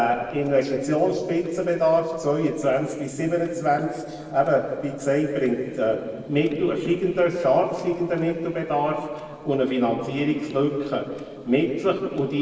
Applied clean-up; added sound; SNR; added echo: neural separator model SepFormer DNS4.